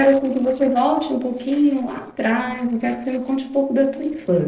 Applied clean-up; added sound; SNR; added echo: neural separator model SepFormer DNS4.